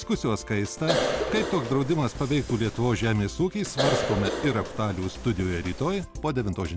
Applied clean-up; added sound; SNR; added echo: none; Cough; 4 dB; none.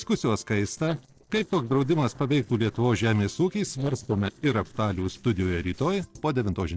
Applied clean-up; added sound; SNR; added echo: neural separator model SepFormer DNS4.